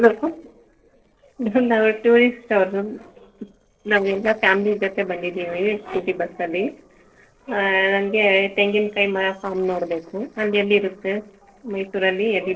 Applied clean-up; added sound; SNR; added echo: neural separator model SepFormer DNS4.